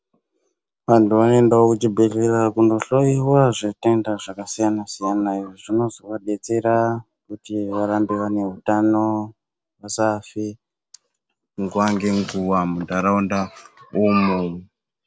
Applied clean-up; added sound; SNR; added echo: none; none; none; none.